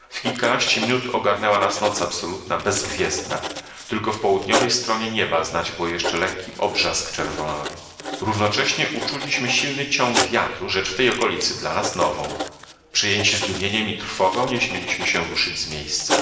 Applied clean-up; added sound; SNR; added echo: none; Writing; 8 dB; reverberation time 1.1 s.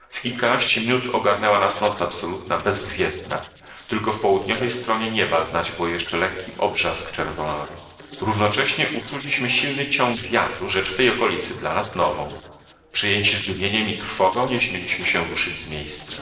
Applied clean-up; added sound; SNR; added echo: neural separator model SepFormer DNS4.